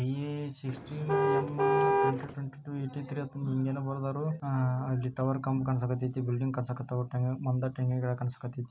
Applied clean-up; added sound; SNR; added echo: none; Car; -4 dB; none.